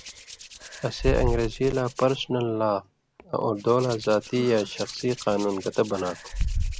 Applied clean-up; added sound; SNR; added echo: none; Hands; 7 dB; none.